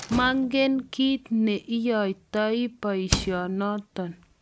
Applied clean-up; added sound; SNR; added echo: none; Slam; 11 dB; none.